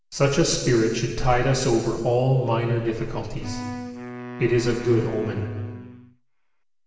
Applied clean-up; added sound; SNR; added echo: none; Wind instrument, woodwind instrument; 13 dB; reverberation time 1.4 s.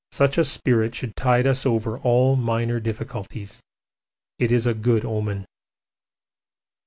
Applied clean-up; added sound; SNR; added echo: none; none; none; none.